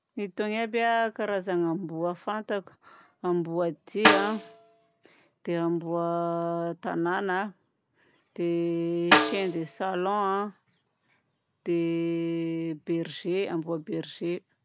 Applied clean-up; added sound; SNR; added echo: none; Snare drum; -1 dB; none.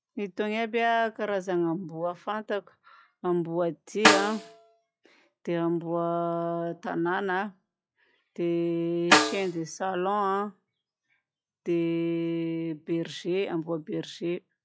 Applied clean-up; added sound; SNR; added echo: classical method log-MMSE.